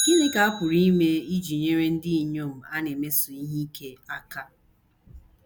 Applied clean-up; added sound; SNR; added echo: none; Bicycle; 12 dB; none.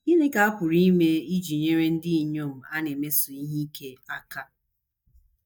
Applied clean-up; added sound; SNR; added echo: neural mask model DeepFilterNet 3.